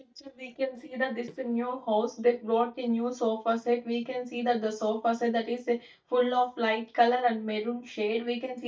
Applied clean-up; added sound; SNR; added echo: neural mask model DeepFilterNet 3.